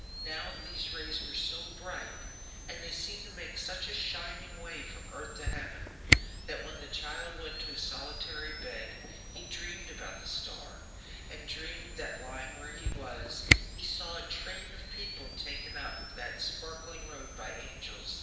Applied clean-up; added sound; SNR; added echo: none; Camera; -4 dB; reverberation time 1.1 s.